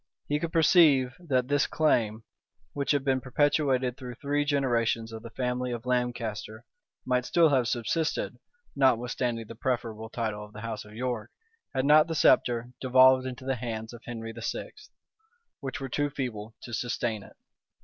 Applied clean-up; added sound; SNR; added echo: none; none; none; none.